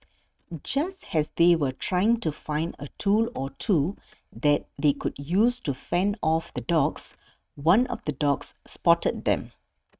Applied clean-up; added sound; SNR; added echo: neural mask model RNNoise.